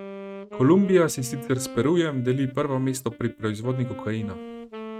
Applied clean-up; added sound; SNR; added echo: neural mask model RNNoise.